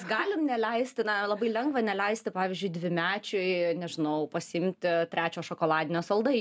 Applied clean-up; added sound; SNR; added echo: none; none; none; none.